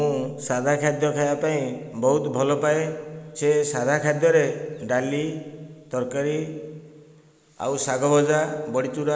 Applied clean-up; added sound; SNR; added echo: neural mask model Resemble Enhance denoiser.